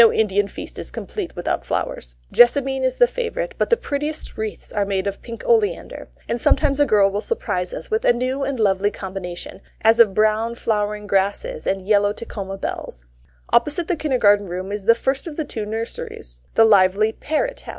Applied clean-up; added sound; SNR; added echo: none; none; none; none.